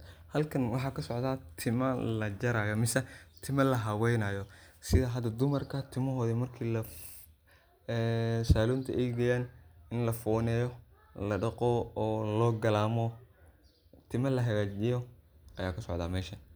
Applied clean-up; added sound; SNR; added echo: none; none; none; none.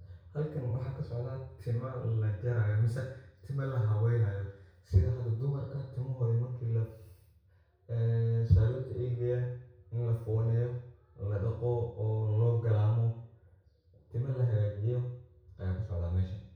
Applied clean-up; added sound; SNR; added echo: none; none; none; reverberation time 0.6 s.